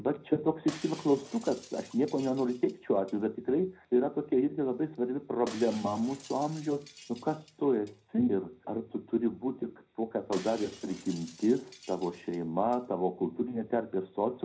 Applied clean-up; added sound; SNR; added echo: none; Shatter; 20 dB; reverberation time 0.4 s.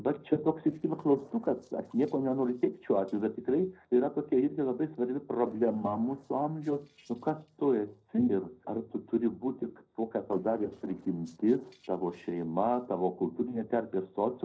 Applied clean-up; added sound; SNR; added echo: neural separator model SepFormer DNS4.